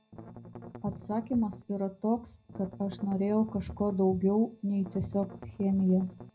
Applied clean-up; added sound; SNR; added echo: none; Strum; 16 dB; reverberation time 0.4 s.